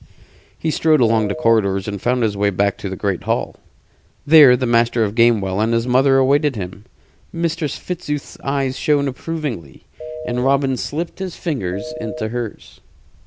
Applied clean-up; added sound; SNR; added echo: none; Telephone; 11 dB; none.